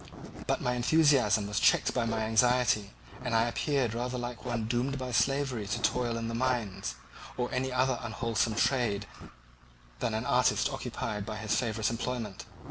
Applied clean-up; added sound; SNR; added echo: none; Zipper (clothing); 16 dB; none.